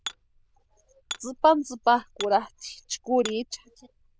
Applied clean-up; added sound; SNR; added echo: neural diffusion model UNIVERSE++.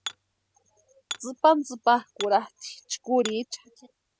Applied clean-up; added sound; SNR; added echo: none; Hammer; 16 dB; none.